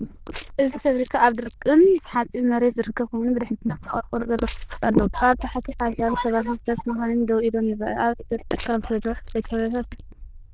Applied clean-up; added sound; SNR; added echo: neural diffusion model UNIVERSE++.